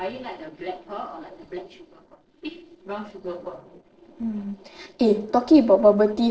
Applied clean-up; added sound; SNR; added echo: neural separator model SepFormer DNS4.